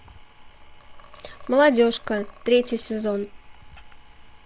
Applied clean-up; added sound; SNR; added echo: none; Liquid; 18 dB; none.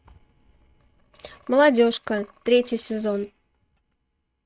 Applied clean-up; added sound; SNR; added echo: neural mask model RNNoise.